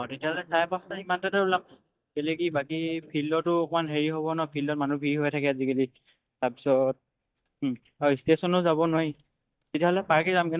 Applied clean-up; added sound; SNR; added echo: neural mask model DeepFilterNet 3.